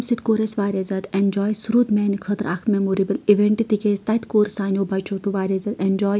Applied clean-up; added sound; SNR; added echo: none; none; none; none.